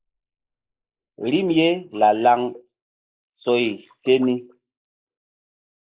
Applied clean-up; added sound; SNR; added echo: neural mask model Resemble Enhance denoiser.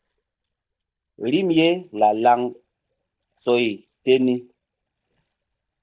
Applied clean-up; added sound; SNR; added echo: neural mask model DeepFilterNet 3.